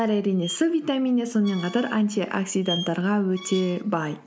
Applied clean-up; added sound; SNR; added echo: none; Squeak; 15 dB; none.